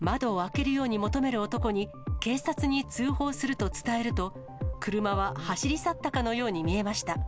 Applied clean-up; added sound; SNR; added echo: none; none; none; none.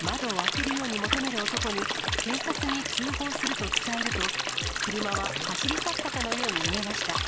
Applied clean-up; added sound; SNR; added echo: none; Stream; -3 dB; none.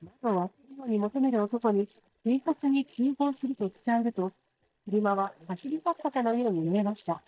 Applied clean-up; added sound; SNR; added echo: neural mask model DeepFilterNet 3.